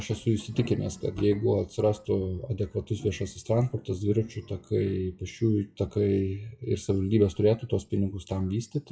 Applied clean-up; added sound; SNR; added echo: classical method WPE with log-MMSE.